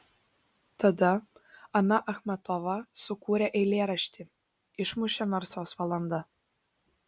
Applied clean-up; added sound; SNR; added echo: none; none; none; none.